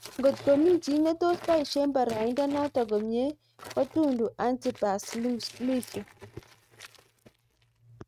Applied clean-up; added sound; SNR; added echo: neural mask model RNNoise.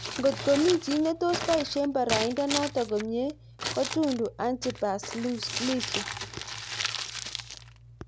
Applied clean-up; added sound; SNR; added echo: none; Crumpling, crinkling; 6 dB; none.